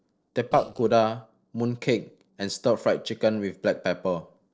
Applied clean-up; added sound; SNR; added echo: neural separator model SepFormer DNS4.